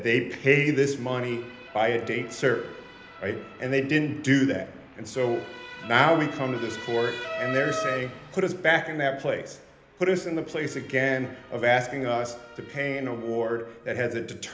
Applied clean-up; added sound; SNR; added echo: none; Motor vehicle (road) / Siren; 14 dB; reverberation time 0.8 s.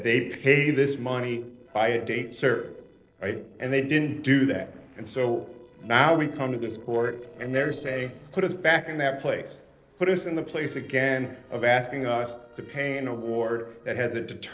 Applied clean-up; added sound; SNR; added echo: neural separator model SepFormer DNS4.